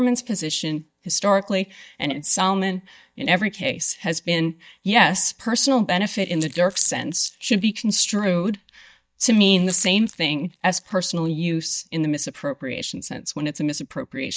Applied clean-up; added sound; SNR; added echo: neural mask model DeepFilterNet 3.